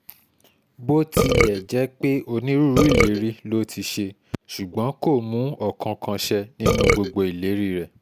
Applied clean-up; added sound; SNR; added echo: none; Burping, eructation; -5 dB; none.